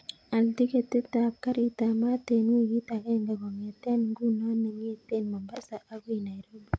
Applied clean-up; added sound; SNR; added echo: none; none; none; none.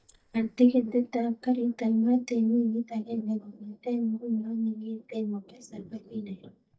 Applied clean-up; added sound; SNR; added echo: neural mask model DeepFilterNet 3.